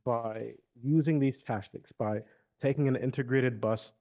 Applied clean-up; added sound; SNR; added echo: neural mask model DeepFilterNet 3.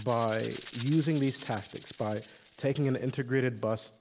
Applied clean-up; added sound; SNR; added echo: none; Rattle (instrument); 10 dB; none.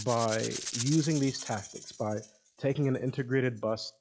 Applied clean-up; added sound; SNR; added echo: classical method log-MMSE.